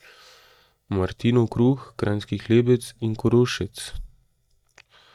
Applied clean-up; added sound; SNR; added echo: neural mask model DeepFilterNet 3.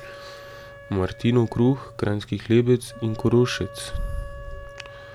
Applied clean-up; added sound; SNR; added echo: none; Wind instrument, woodwind instrument; 19 dB; none.